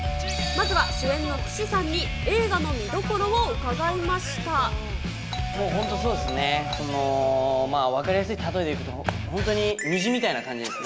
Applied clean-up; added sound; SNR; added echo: none; Doorbell; 14 dB; none.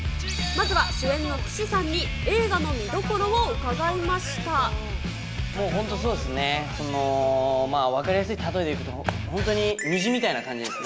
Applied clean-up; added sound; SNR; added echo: none; none; none; none.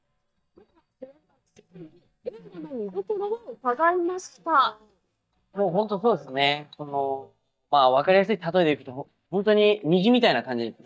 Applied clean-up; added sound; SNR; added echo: neural mask model DeepFilterNet 3.